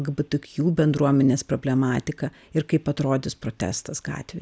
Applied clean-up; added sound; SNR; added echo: none; none; none; none.